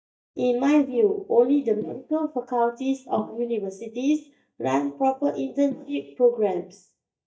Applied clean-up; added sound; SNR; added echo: neural mask model DeepFilterNet 3.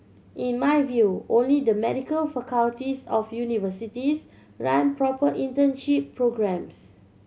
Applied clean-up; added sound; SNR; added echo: none; none; none; none.